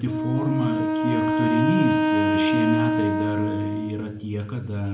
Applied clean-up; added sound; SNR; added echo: none; Wind instrument, woodwind instrument; -3 dB; reverberation time 0.7 s.